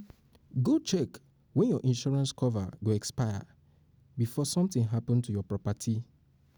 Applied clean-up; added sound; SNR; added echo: none; none; none; none.